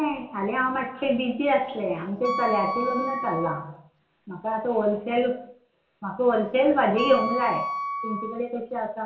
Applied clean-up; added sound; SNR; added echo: none; Wind instrument, woodwind instrument; 6 dB; reverberation time 0.3 s.